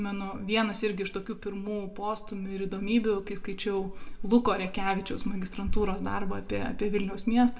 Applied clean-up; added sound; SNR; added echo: none; none; none; reverberation time 0.5 s.